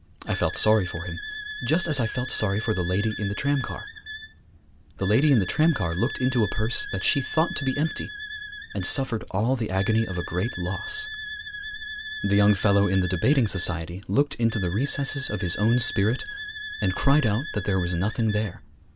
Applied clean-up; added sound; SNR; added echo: none; Wind instrument, woodwind instrument; 11 dB; none.